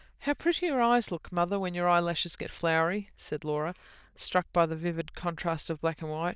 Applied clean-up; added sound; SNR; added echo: neural diffusion model UNIVERSE++.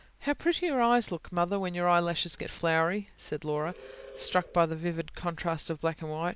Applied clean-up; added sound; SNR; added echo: none; Animal; 19 dB; none.